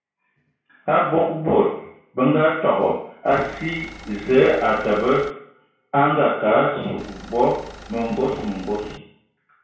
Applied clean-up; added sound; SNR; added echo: none; Engine; 18 dB; reverberation time 0.6 s.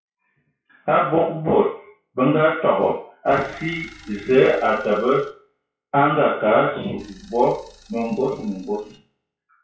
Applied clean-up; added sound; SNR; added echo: classical method WPE with log-MMSE.